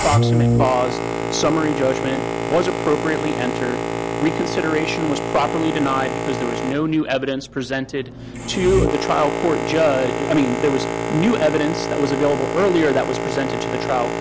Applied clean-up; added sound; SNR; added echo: none; Boat, Water vehicle; 2 dB; none.